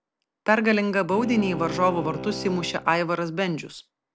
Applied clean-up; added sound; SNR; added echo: none; Bowed string instrument; 11 dB; none.